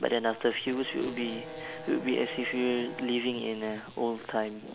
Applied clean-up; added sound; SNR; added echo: none; Bowed string instrument; 14 dB; none.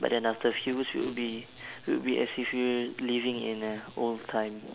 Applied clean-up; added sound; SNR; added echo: none; none; none; none.